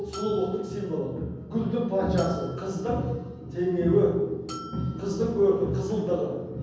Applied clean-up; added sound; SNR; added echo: none; Bell; 20 dB; reverberation time 1.1 s.